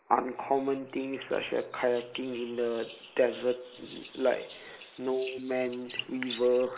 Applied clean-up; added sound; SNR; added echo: neural mask model Resemble Enhance denoiser.